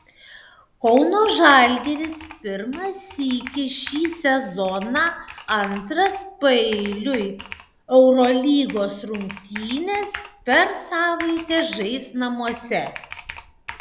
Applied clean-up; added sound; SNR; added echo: none; Computer keyboard; 18 dB; none.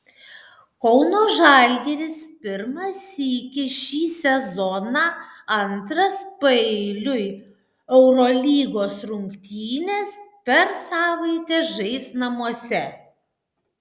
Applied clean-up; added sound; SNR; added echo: none; none; none; none.